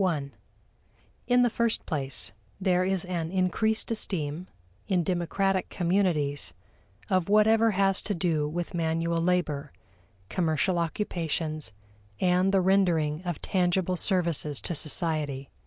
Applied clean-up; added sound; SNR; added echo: none; none; none; none.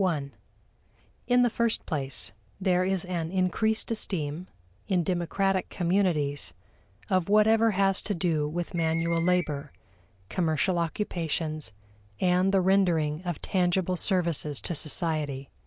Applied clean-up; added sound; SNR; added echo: none; Screech; 15 dB; none.